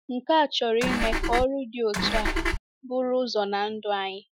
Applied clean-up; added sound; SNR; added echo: classical method Wiener filter.